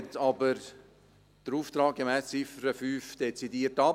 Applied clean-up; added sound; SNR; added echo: none; none; none; none.